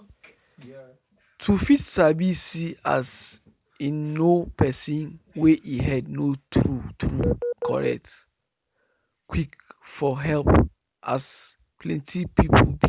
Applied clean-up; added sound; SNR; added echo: none; none; none; none.